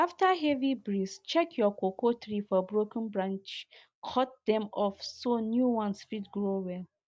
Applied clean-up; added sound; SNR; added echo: none; none; none; none.